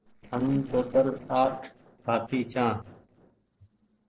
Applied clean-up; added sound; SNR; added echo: neural separator model SepFormer DNS4.